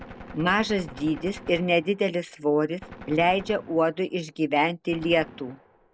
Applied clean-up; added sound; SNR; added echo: none; Gunshot, gunfire; 18 dB; none.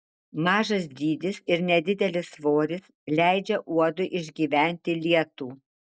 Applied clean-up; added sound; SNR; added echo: none; none; none; none.